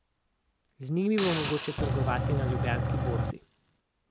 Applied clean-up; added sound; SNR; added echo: none; Engine / Truck / Car + Hiss; -3 dB; none.